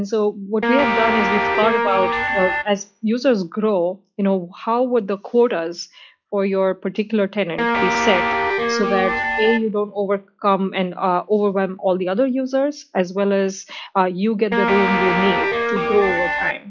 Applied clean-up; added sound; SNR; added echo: classical method log-MMSE.